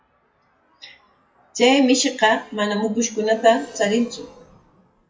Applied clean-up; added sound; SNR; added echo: classical method WPE with log-MMSE.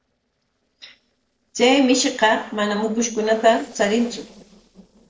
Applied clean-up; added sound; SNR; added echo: neural separator model SepFormer DNS4.